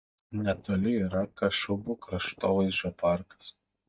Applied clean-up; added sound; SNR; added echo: neural mask model DeepFilterNet 3.